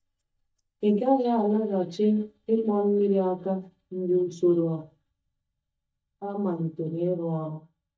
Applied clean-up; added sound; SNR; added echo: neural mask model DeepFilterNet 3.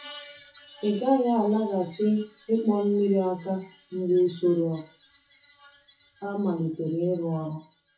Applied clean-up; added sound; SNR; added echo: classical method WPE with log-MMSE.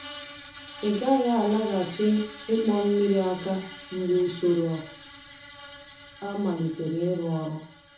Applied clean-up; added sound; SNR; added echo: none; Screech; 15 dB; reverberation time 0.6 s.